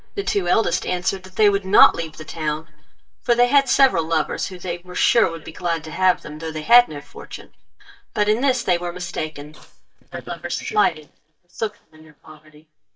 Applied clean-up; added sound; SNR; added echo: neural mask model DeepFilterNet 3.